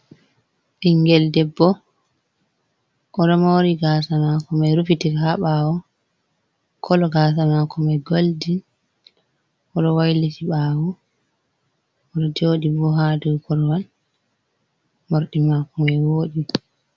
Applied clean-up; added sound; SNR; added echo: none; none; none; none.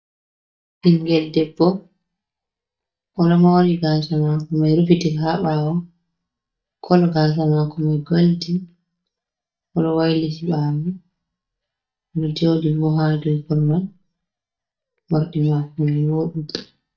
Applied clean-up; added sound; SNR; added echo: neural mask model DeepFilterNet 3.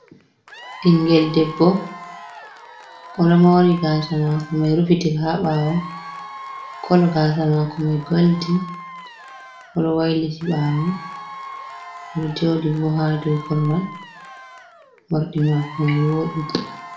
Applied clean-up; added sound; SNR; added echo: none; Applause / Crowd / Cheering; 16 dB; reverberation time 0.4 s.